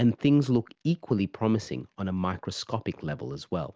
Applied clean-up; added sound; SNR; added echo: none; none; none; none.